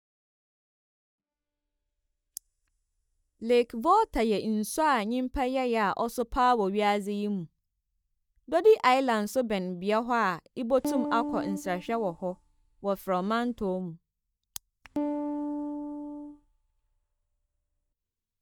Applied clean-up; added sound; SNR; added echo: neural mask model DeepFilterNet 3.